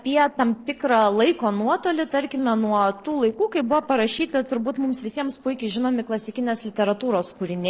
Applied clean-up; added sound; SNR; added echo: neural separator model SepFormer DNS4.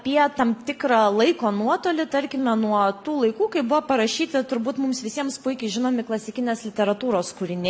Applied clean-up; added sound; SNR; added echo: none; none; none; none.